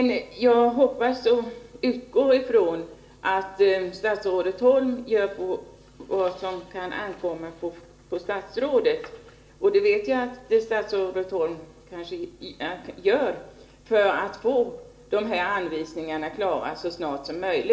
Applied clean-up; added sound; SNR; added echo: none; none; none; reverberation time 0.5 s.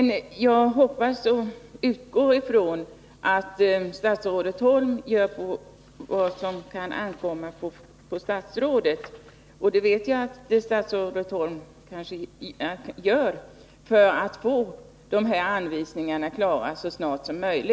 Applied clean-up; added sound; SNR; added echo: none; none; none; none.